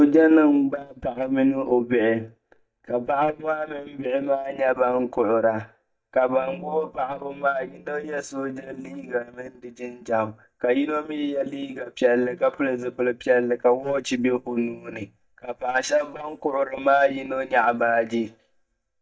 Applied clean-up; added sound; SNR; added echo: neural mask model DeepFilterNet 3.